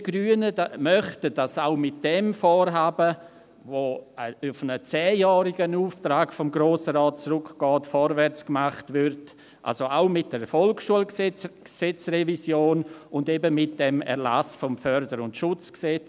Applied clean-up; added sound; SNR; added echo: none; none; none; none.